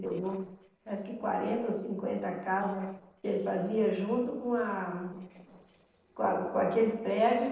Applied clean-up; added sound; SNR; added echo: neural separator model SepFormer DNS4.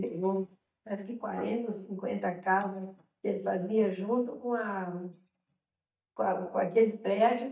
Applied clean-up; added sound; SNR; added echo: neural mask model DeepFilterNet 3.